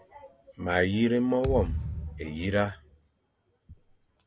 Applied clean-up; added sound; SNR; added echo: none; Thump, thud; 7 dB; none.